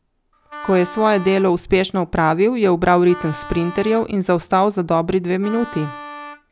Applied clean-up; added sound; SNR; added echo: none; Wind instrument, woodwind instrument; 16 dB; none.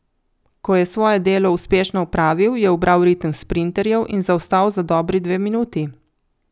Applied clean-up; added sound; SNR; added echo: none; none; none; none.